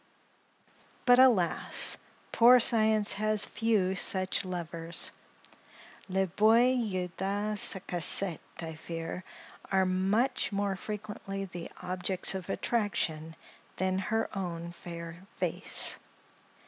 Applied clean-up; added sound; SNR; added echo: none; none; none; none.